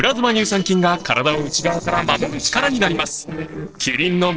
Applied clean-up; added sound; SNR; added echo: neural separator model SepFormer DNS4.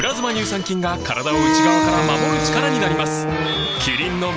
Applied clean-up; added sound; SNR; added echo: none; Wind instrument, woodwind instrument; -1 dB; none.